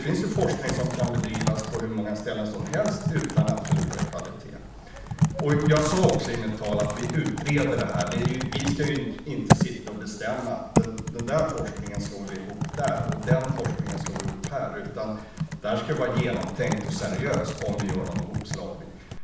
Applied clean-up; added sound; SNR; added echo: none; Typing; 1 dB; reverberation time 0.7 s.